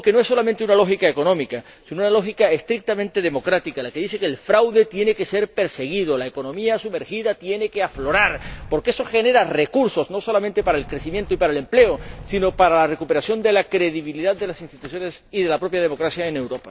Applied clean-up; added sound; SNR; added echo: none; Sliding door; 16 dB; none.